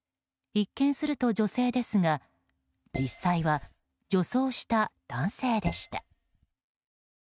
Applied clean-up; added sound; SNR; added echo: neural mask model RNNoise.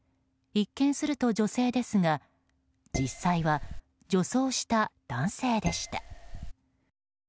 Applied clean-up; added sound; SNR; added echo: none; Dishes, pots, and pans; 8 dB; none.